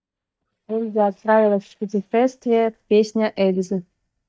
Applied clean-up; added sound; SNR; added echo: neural mask model DeepFilterNet 3.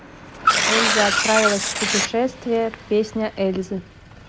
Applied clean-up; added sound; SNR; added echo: none; Tearing + Car; 0 dB; none.